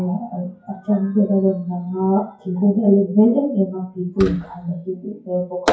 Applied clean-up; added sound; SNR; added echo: classical method WPE with log-MMSE.